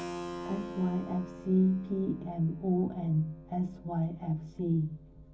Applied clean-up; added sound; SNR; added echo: none; Keyboard (musical); 14 dB; reverberation time 0.4 s.